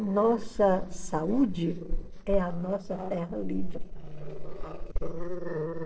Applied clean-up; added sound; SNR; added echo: neural separator model SepFormer DNS4.